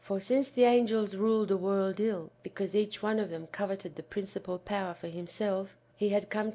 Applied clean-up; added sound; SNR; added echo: none; none; none; none.